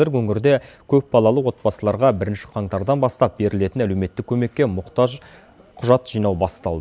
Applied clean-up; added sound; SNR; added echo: none; none; none; none.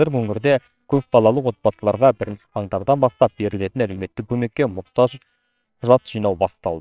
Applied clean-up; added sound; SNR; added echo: neural separator model SepFormer WHAMR!.